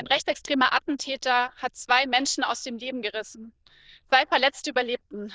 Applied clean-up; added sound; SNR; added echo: neural diffusion model UNIVERSE++.